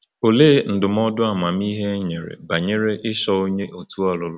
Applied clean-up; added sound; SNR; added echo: none; none; none; none.